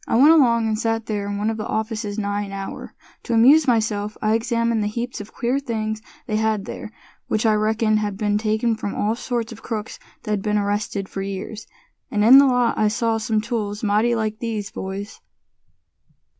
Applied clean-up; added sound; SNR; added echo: none; none; none; none.